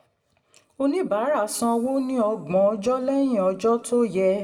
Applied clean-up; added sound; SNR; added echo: none; none; none; reverberation time 1.7 s.